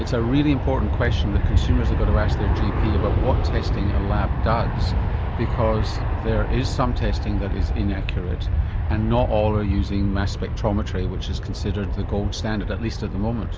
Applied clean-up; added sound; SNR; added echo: none; Aircraft; -3 dB; none.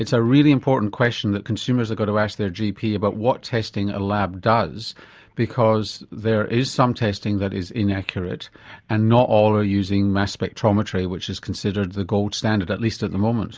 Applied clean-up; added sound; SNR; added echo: none; none; none; none.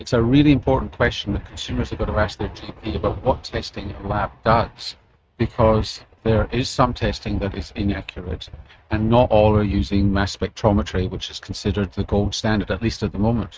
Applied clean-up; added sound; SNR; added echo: neural mask model RNNoise.